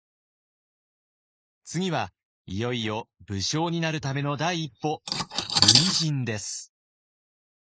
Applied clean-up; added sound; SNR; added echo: neural mask model Resemble Enhance denoiser.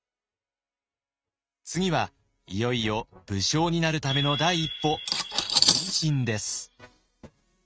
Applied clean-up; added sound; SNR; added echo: neural mask model RNNoise.